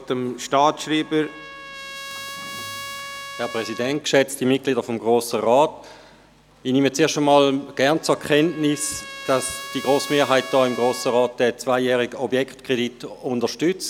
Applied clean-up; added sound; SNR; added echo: none; Trumpet; 17 dB; none.